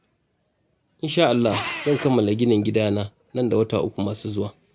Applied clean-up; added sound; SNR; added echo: none; Drill; 11 dB; none.